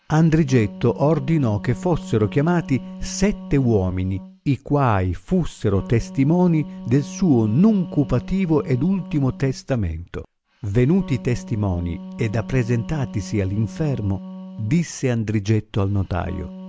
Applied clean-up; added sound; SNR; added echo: none; Wind instrument, woodwind instrument; 15 dB; none.